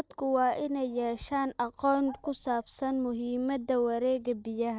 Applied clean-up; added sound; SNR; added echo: neural mask model DeepFilterNet 3.